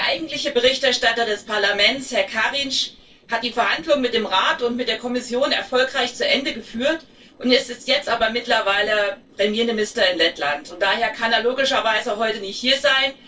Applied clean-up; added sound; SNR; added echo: neural separator model SepFormer DNS4.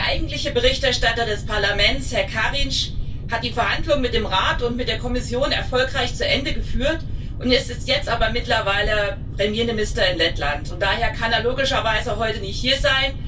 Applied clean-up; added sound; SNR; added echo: none; Boat, Water vehicle; 4 dB; reverberation time 0.2 s.